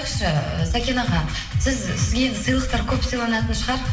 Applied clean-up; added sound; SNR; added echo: none; none; none; reverberation time 1.0 s.